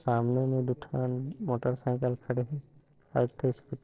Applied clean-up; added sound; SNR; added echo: neural separator model SepFormer DNS4.